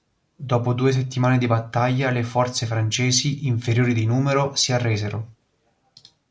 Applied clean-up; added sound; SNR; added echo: none; none; none; none.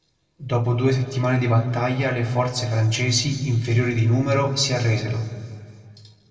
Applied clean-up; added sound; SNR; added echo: none; none; none; reverberation time 2.0 s.